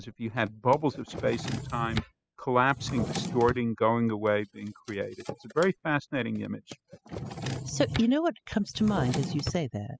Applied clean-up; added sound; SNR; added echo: classical method spectral subtraction.